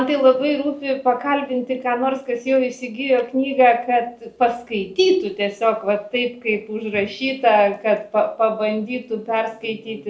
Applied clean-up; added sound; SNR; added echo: none; none; none; none.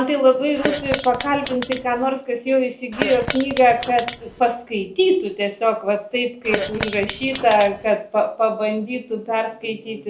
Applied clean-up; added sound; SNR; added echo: none; Fart; 5 dB; none.